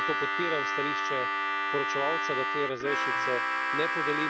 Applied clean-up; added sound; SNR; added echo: none; Harmonica; -5 dB; none.